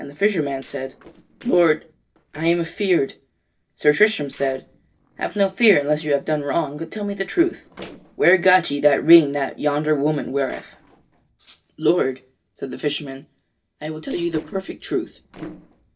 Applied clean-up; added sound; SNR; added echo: neural separator model SepFormer DNS4.